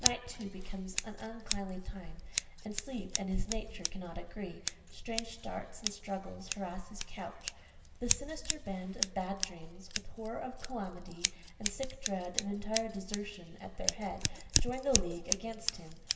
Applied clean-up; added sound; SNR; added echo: none; Scissors; 0 dB; reverberation time 1.4 s.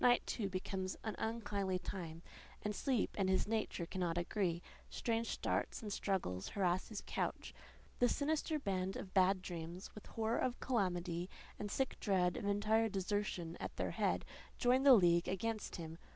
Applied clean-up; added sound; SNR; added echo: none; none; none; none.